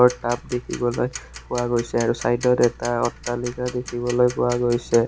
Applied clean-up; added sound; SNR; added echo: none; Tick-tock; 16 dB; none.